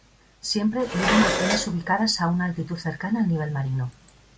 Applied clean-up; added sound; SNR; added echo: none; Dishes, pots, and pans; 2 dB; none.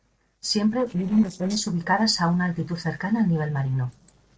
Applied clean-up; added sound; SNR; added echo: neural separator model SepFormer DNS4.